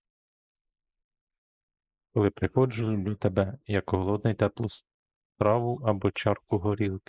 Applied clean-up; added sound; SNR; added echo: neural mask model Resemble Enhance denoiser.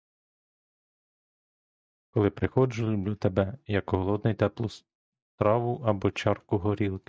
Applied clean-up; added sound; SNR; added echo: none; none; none; none.